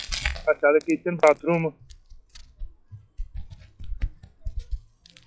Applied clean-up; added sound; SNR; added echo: classical method log-MMSE.